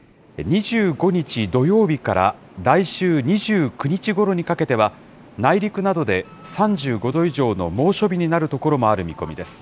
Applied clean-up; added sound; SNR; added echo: none; none; none; none.